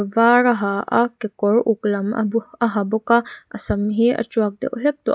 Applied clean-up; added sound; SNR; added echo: none; none; none; none.